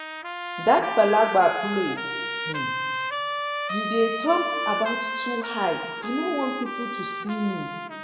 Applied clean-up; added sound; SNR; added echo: none; Trumpet; 4 dB; reverberation time 1.5 s.